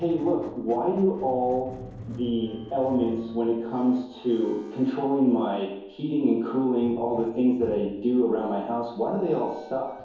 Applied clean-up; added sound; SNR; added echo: none; Squeak; 20 dB; reverberation time 1.0 s.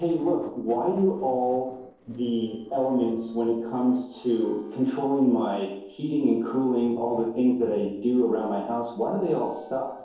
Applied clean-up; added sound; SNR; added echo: neural separator model SepFormer DNS4.